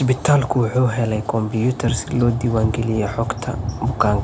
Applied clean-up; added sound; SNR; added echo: none; none; none; none.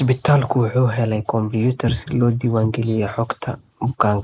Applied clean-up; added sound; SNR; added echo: neural mask model Resemble Enhance denoiser.